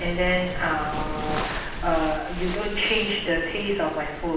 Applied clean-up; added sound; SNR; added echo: none; Waves, surf; 5 dB; reverberation time 0.9 s.